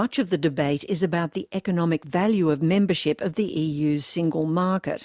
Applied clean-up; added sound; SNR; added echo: none; none; none; none.